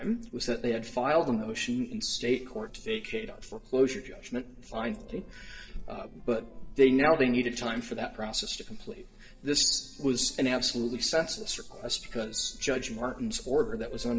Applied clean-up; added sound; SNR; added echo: neural separator model SepFormer DNS4.